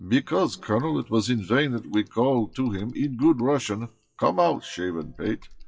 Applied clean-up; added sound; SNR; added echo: classical method WPE with log-MMSE.